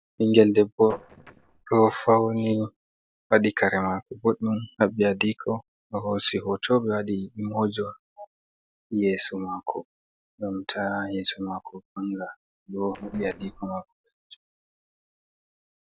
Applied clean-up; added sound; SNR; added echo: neural separator model SepFormer DNS4.